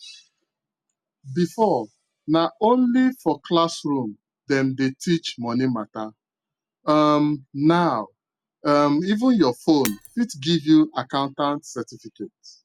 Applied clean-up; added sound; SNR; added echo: none; Shatter; 17 dB; none.